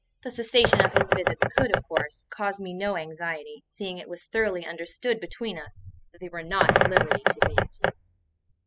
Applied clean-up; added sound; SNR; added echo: classical method spectral subtraction.